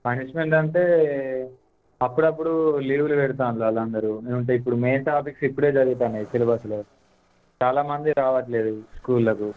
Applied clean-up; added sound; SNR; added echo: neural separator model SepFormer DNS4.